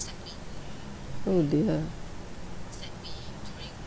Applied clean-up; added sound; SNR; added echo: none; none; none; none.